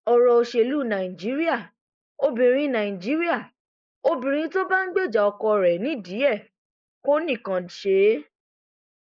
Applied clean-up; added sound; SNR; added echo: neural mask model Resemble Enhance denoiser.